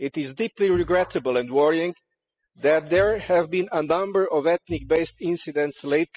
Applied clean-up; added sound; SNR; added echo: classical method spectral subtraction.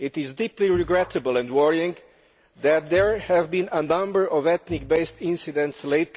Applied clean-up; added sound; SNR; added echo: none; Bowed string instrument + Bark; 20 dB; none.